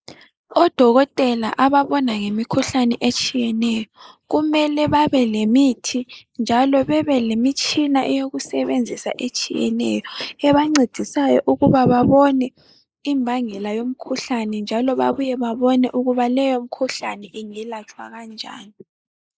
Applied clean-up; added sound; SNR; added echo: neural mask model Resemble Enhance denoiser.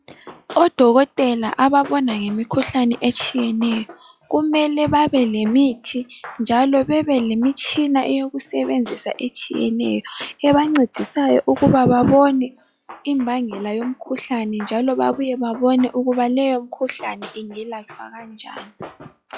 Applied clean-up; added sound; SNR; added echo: classical method log-MMSE.